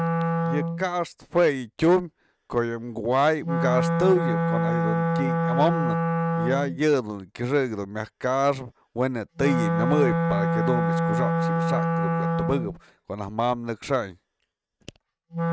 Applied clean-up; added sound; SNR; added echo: neural mask model RNNoise.